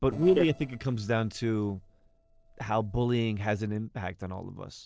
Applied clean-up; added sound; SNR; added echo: neural separator model SepFormer DNS4.